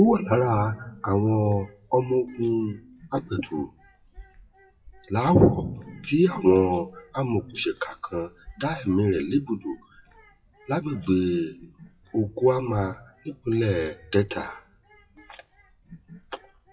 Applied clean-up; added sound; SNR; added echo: classical method WPE with log-MMSE.